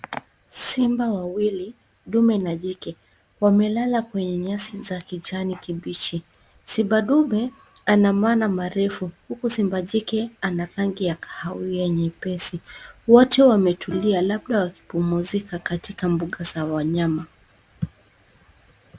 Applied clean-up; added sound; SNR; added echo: none; Bowed string instrument; 19 dB; none.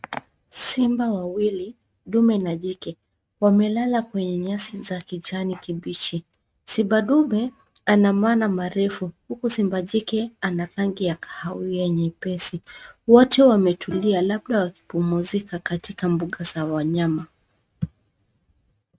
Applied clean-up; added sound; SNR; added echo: neural mask model RNNoise.